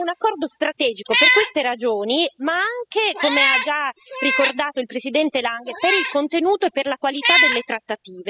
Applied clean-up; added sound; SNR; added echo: classical method spectral subtraction.